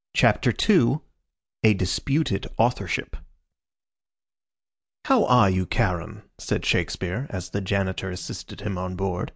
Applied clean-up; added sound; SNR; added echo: none; none; none; none.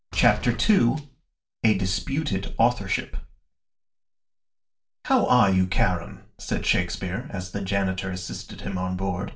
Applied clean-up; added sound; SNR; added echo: neural separator model SepFormer DNS4.